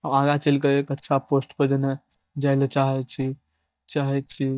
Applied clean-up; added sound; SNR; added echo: neural mask model DeepFilterNet 3.